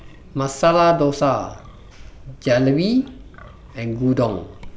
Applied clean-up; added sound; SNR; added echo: none; Wind; 20 dB; none.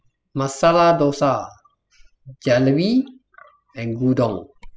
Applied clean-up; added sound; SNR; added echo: classical method spectral subtraction.